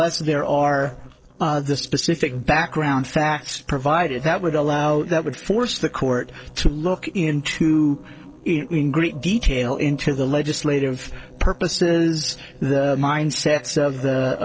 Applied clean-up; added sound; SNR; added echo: neural separator model SepFormer DNS4.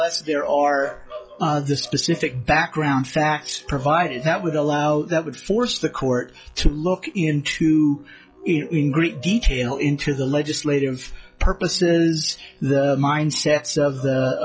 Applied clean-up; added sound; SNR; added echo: classical method log-MMSE.